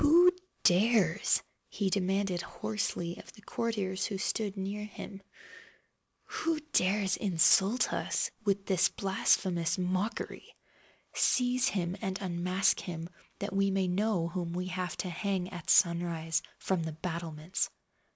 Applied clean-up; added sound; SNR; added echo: none; none; none; none.